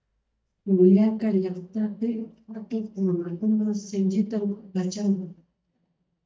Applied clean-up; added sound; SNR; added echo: neural mask model DeepFilterNet 3.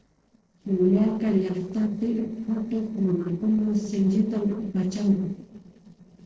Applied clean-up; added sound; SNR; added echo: neural separator model SepFormer DNS4.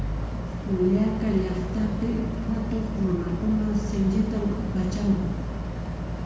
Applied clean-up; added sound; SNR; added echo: none; Boat, Water vehicle; 3 dB; reverberation time 1.0 s.